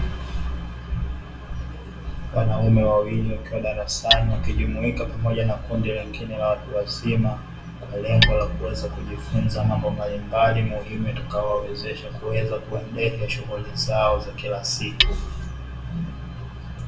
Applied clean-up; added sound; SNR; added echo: none; Hammer; 7 dB; reverberation time 0.3 s.